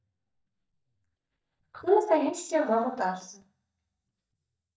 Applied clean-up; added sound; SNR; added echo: neural mask model DeepFilterNet 3.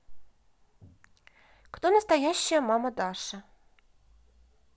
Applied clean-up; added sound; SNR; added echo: none; none; none; none.